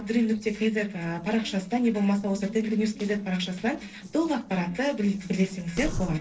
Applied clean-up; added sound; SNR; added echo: neural separator model SepFormer DNS4.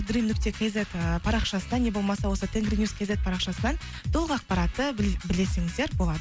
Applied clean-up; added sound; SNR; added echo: none; none; none; none.